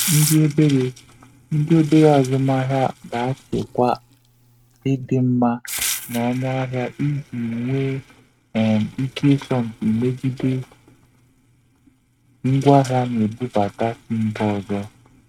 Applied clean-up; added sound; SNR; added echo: neural mask model RNNoise.